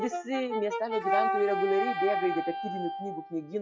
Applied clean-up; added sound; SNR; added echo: classical method log-MMSE.